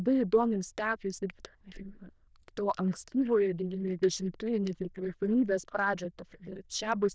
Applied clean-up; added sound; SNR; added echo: neural diffusion model UNIVERSE++.